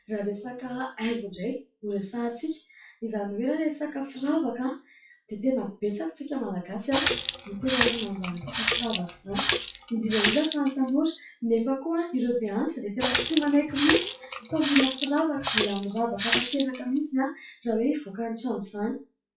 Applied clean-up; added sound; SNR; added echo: classical method WPE with log-MMSE.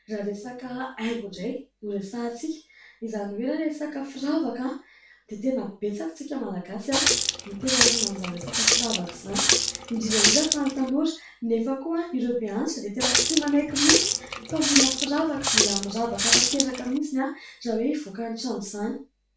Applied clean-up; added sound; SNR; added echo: none; Water tap, faucet; -5 dB; reverberation time 0.3 s.